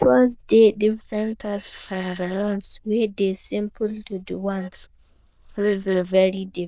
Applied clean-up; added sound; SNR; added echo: neural diffusion model UNIVERSE++.